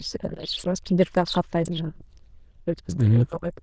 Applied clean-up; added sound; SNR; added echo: neural diffusion model UNIVERSE++.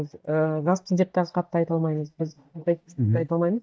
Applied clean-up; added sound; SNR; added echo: neural mask model DeepFilterNet 3.